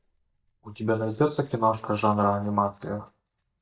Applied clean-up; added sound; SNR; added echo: neural mask model DeepFilterNet 3.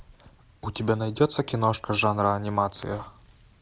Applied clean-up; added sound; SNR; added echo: none; none; none; none.